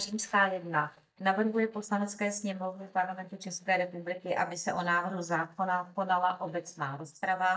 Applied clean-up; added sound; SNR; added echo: neural mask model DeepFilterNet 3.